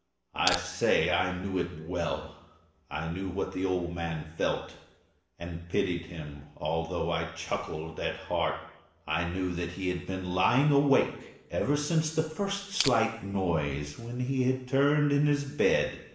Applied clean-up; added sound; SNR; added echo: none; Crushing; 4 dB; reverberation time 0.8 s.